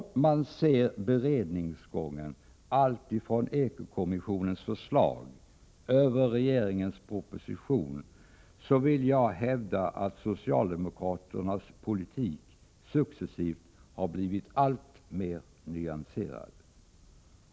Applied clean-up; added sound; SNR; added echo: none; none; none; none.